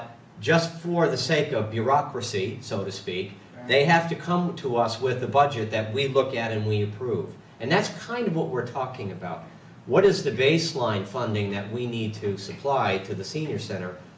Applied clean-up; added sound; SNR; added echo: none; none; none; none.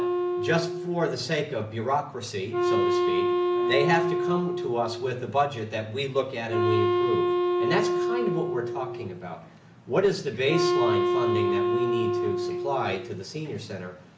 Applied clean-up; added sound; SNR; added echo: none; Wind instrument, woodwind instrument; -2 dB; none.